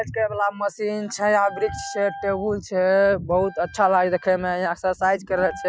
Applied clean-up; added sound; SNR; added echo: classical method Wiener filter.